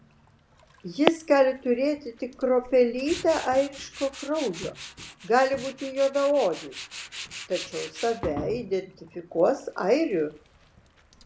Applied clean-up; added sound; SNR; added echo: none; Tools; 16 dB; none.